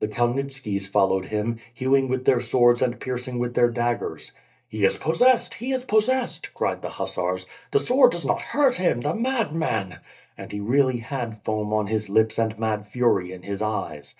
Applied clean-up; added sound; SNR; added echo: neural mask model DeepFilterNet 3.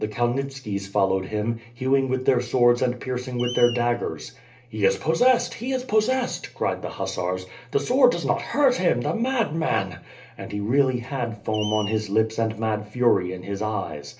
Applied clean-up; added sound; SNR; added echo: none; Screech; 18 dB; reverberation time 0.3 s.